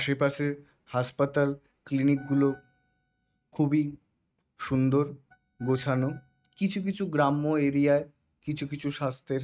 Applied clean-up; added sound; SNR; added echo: neural mask model RNNoise.